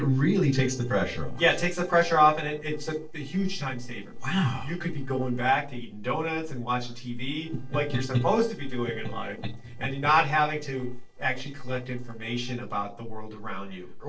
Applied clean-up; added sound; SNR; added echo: neural separator model SepFormer DNS4.